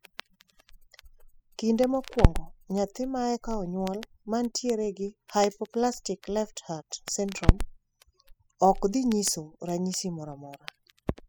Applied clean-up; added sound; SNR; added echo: classical method spectral subtraction.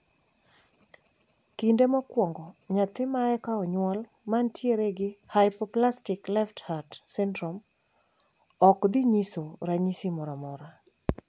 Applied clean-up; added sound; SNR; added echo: none; none; none; none.